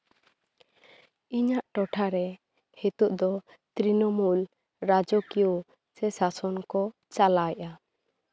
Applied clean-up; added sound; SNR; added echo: none; none; none; none.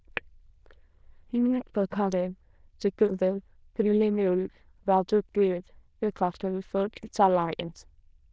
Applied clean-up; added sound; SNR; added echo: neural diffusion model UNIVERSE++.